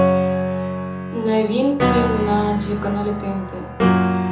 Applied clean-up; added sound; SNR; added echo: none; Piano; -2 dB; reverberation time 0.8 s.